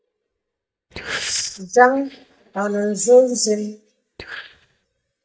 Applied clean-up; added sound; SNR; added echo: neural mask model DeepFilterNet 3.